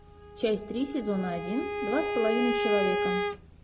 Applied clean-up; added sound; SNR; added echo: none; Bowed string instrument; 1 dB; none.